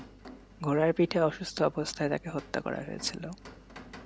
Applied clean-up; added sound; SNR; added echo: none; Rain; 19 dB; none.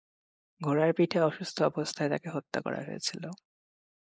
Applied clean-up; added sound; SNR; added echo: neural mask model Resemble Enhance denoiser.